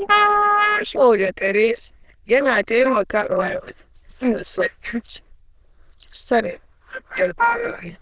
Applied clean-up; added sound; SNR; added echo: neural diffusion model UNIVERSE++.